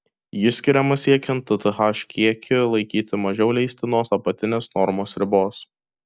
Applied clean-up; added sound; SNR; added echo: none; none; none; none.